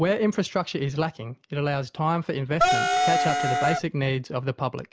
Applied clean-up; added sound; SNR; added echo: none; Wind instrument, woodwind instrument; -4 dB; none.